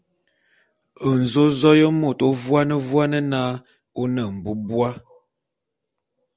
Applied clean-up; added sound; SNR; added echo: none; none; none; none.